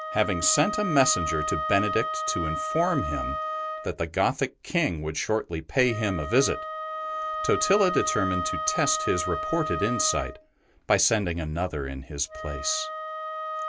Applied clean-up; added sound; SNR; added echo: none; Wind instrument, woodwind instrument; 5 dB; none.